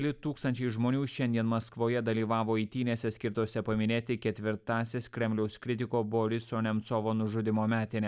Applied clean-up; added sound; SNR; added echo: none; none; none; none.